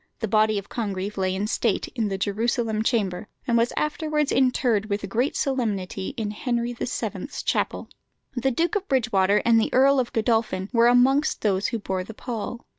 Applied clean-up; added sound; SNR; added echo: none; none; none; none.